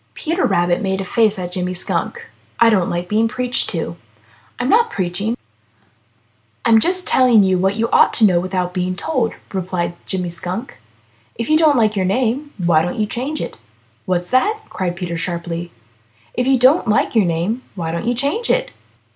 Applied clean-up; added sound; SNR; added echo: none; none; none; none.